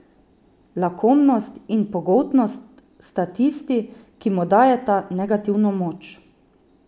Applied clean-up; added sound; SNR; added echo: none; none; none; none.